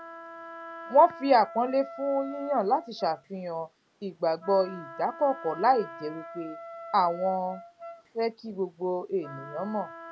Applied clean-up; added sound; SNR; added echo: none; Wind instrument, woodwind instrument; 15 dB; none.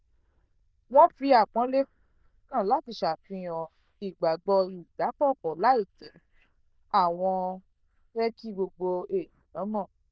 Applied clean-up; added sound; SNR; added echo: neural diffusion model UNIVERSE++.